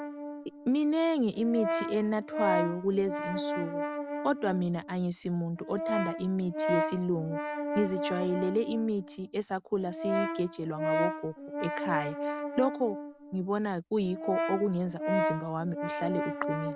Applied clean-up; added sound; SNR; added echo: none; Brass instrument; 3 dB; none.